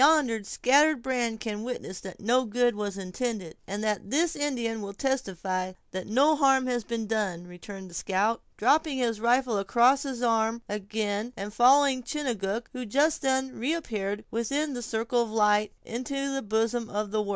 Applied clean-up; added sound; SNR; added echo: none; none; none; none.